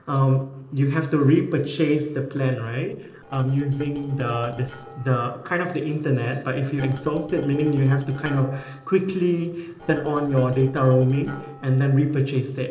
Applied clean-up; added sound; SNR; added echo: neural separator model SepFormer DNS4.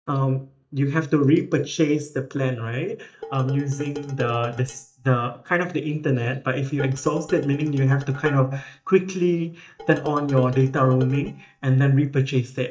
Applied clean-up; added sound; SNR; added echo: neural mask model DeepFilterNet 3.